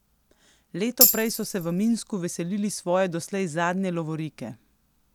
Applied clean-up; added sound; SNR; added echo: none; Tambourine; -3 dB; none.